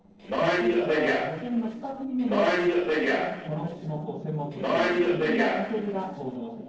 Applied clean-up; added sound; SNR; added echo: neural separator model SepFormer DNS4.